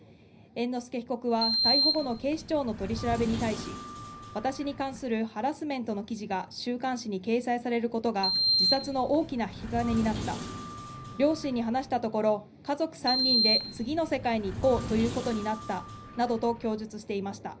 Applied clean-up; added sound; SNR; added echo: none; Sliding door; 2 dB; reverberation time 0.5 s.